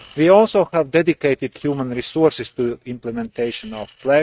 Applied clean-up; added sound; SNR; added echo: neural mask model RNNoise.